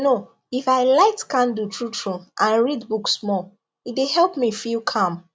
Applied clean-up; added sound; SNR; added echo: none; none; none; none.